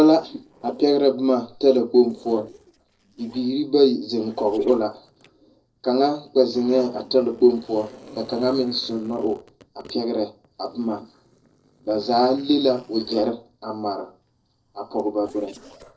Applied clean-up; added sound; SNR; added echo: neural separator model SepFormer DNS4.